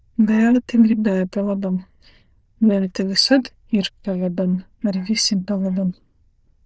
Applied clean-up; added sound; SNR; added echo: neural diffusion model UNIVERSE++.